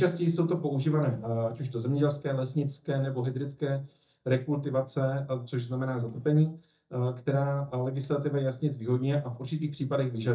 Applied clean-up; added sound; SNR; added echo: neural mask model DeepFilterNet 3.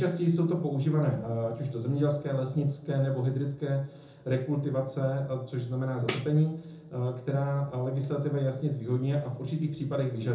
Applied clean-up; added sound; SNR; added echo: none; Tambourine; 12 dB; reverberation time 0.6 s.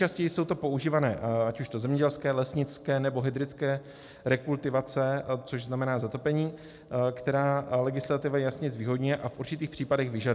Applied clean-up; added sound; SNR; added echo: none; none; none; none.